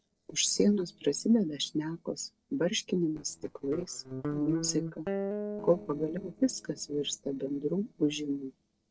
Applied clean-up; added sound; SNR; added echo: neural separator model SepFormer DNS4.